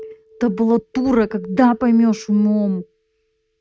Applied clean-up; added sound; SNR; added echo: neural mask model RNNoise.